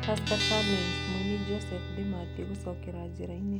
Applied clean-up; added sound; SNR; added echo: none; Guitar; 0 dB; none.